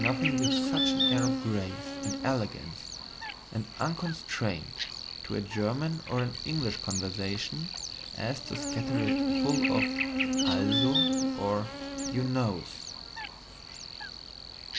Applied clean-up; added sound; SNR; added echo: none; Buzz; -1 dB; none.